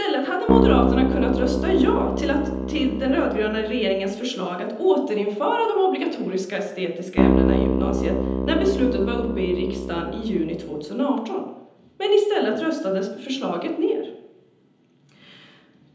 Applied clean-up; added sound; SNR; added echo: none; Keyboard (musical); -1 dB; reverberation time 0.9 s.